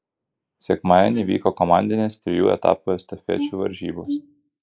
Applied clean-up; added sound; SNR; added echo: neural mask model Resemble Enhance denoiser.